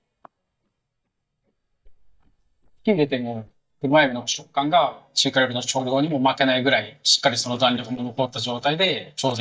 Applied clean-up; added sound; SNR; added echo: neural mask model DeepFilterNet 3.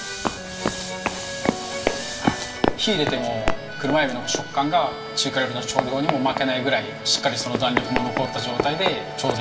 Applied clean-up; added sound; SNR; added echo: none; Run; 4 dB; reverberation time 1.5 s.